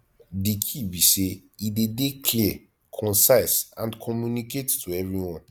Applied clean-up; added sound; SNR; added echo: none; none; none; none.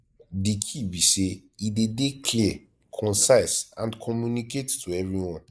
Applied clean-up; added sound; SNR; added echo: neural mask model Resemble Enhance denoiser.